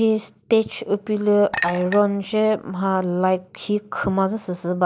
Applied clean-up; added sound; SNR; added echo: none; Chink, clink; 10 dB; none.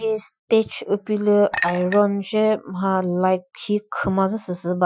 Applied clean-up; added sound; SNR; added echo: classical method Wiener filter.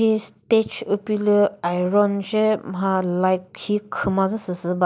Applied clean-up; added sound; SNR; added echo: none; none; none; none.